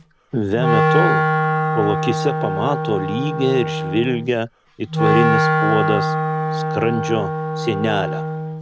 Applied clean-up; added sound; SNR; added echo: none; Wind instrument, woodwind instrument; -2 dB; none.